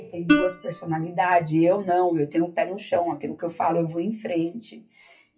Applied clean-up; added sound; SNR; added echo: classical method WPE with log-MMSE.